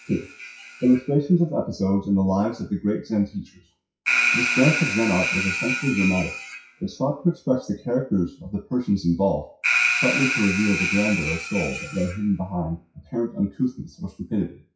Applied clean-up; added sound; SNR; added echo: classical method WPE with log-MMSE.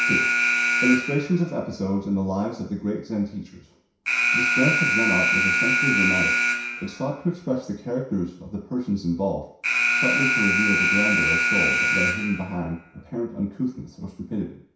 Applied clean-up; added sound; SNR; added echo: none; Alarm; -2 dB; reverberation time 0.6 s.